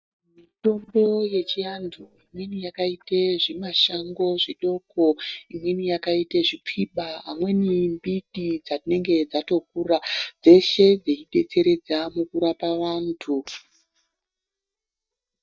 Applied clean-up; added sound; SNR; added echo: neural mask model DeepFilterNet 3.